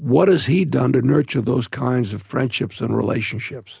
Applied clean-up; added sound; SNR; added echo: none; none; none; none.